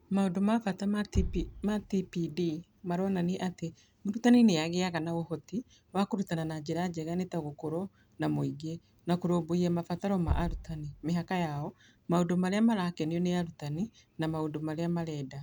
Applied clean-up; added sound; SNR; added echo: none; Bass drum; 13 dB; none.